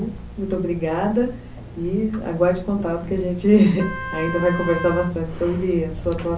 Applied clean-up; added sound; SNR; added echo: none; Wind instrument, woodwind instrument; 11 dB; none.